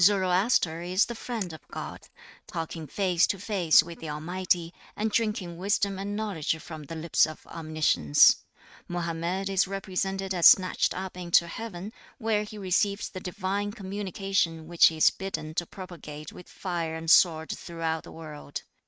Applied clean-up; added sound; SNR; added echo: neural mask model RNNoise.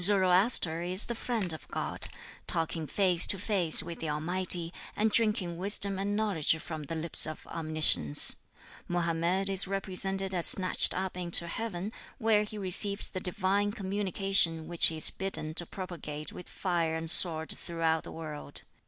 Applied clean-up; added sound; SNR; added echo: none; Camera; 14 dB; none.